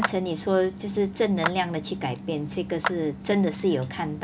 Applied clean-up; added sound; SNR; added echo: none; Clapping; 10 dB; none.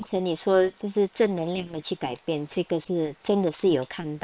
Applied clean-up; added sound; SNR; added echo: neural separator model SepFormer WHAM!.